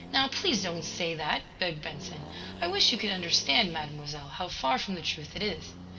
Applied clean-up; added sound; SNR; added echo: none; Accelerating, revving, vroom; 15 dB; reverberation time 2.1 s.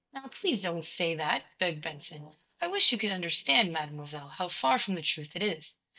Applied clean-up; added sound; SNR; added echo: neural mask model DeepFilterNet 3.